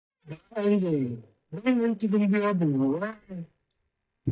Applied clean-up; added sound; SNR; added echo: neural mask model DeepFilterNet 3.